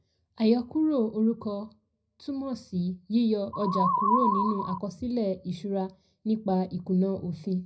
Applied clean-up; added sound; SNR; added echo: none; Musical instrument; -2 dB; reverberation time 0.4 s.